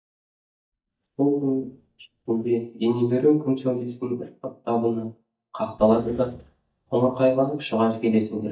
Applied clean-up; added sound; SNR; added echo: neural mask model DeepFilterNet 3.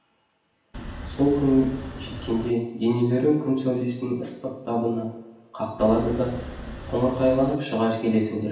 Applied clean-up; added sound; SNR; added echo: none; Wind; 11 dB; reverberation time 0.9 s.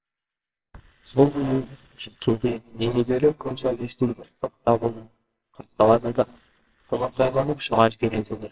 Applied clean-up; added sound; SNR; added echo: neural separator model SepFormer WHAMR!.